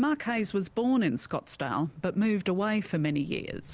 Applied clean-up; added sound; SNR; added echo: none; none; none; none.